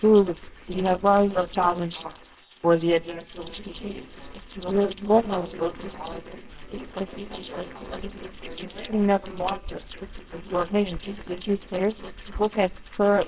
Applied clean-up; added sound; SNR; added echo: neural separator model SepFormer WHAMR!.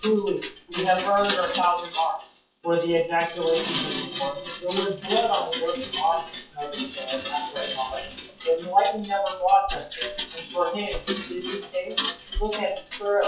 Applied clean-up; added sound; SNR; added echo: classical method WPE with log-MMSE.